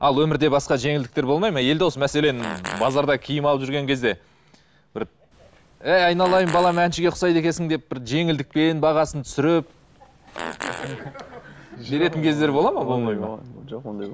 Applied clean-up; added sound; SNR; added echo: none; Fart; 15 dB; none.